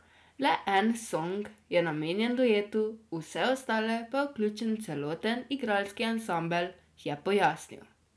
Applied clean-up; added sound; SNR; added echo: none; none; none; none.